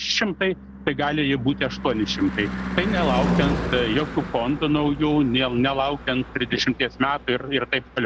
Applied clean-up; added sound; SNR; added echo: none; Car passing by / Engine / Truck; 7 dB; none.